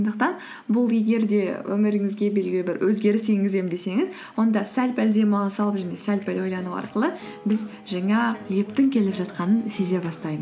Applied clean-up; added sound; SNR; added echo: none; none; none; none.